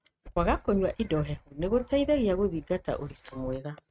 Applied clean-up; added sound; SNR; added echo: neural mask model RNNoise.